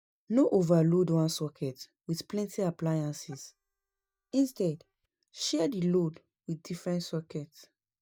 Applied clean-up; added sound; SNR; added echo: neural mask model DeepFilterNet 3.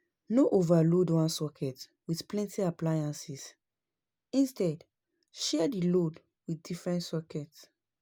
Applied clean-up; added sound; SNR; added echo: none; none; none; none.